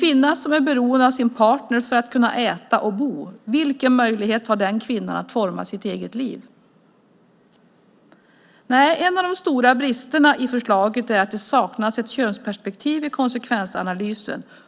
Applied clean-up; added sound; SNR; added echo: none; none; none; none.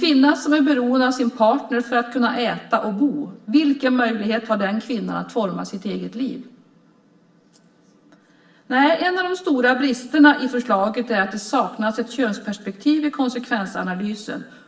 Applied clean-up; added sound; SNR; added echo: none; none; none; reverberation time 0.9 s.